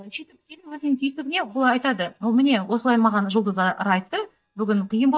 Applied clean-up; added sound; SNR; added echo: neural mask model DeepFilterNet 3.